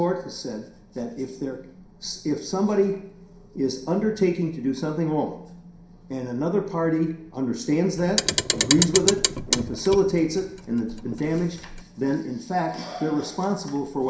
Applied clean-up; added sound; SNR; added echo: none; Clock; 2 dB; reverberation time 0.5 s.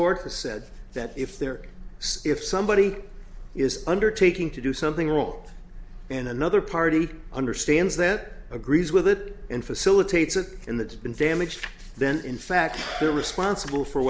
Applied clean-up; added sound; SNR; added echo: none; none; none; none.